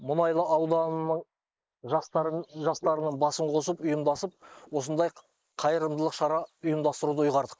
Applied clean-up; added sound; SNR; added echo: neural mask model Resemble Enhance denoiser.